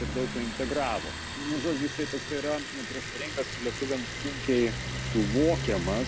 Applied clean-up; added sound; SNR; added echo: none; Motorcycle + Liquid; 4 dB; none.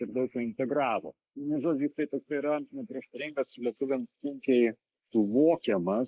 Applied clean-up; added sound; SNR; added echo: neural mask model Resemble Enhance denoiser.